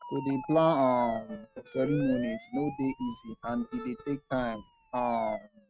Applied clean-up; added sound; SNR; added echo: neural mask model RNNoise.